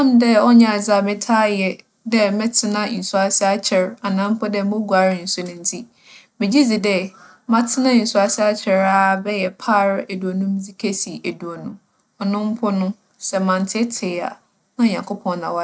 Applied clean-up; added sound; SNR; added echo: none; none; none; none.